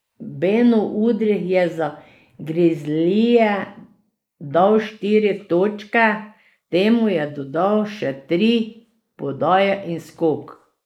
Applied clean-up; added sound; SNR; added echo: neural mask model Resemble Enhance denoiser.